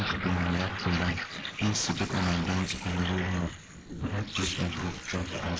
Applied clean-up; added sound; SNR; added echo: neural mask model Resemble Enhance denoiser.